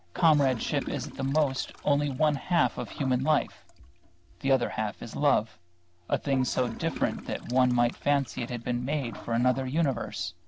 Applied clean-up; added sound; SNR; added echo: none; Toilet flush / Gurgling; 16 dB; none.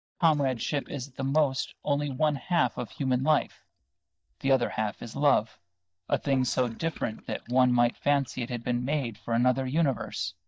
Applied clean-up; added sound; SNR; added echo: neural mask model DeepFilterNet 3.